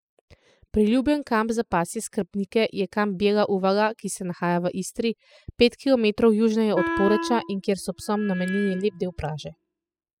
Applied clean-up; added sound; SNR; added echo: classical method spectral subtraction.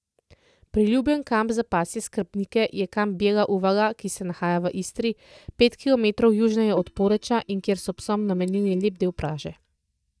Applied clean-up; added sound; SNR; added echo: neural mask model DeepFilterNet 3.